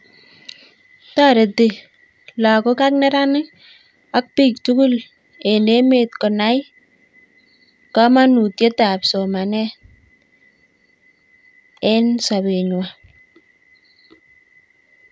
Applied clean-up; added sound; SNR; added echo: none; none; none; none.